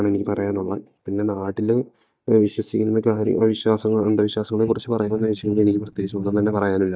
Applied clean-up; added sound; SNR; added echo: neural mask model DeepFilterNet 3.